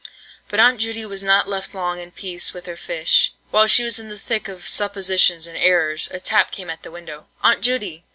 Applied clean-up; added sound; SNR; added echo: none; none; none; none.